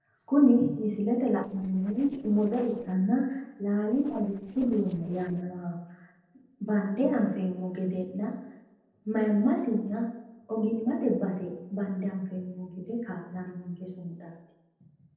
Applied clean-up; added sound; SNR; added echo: neural separator model SepFormer DNS4.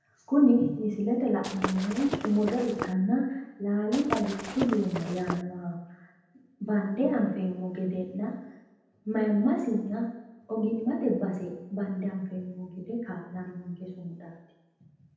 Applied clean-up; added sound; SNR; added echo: none; Walk, footsteps / Run; 6 dB; reverberation time 0.9 s.